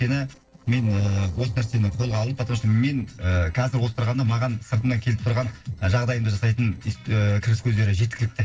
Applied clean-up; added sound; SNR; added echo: neural separator model SepFormer DNS4.